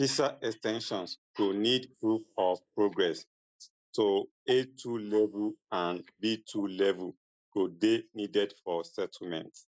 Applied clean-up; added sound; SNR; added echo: neural mask model Resemble Enhance denoiser.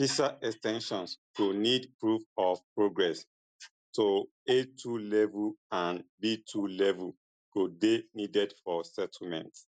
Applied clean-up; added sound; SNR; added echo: none; none; none; none.